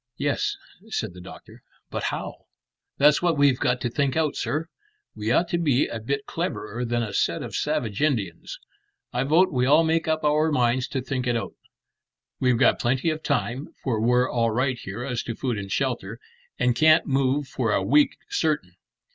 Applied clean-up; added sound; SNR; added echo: none; none; none; none.